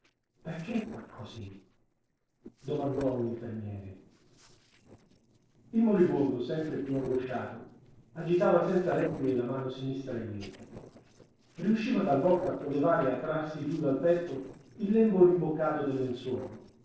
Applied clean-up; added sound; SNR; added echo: neural separator model SepFormer DNS4.